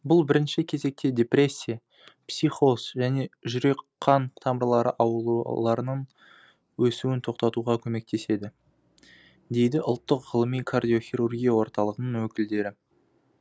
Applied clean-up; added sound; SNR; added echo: none; none; none; none.